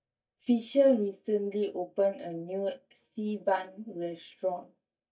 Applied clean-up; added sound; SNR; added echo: neural mask model DeepFilterNet 3.